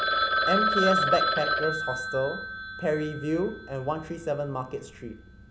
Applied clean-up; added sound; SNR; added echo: none; Telephone; -1 dB; none.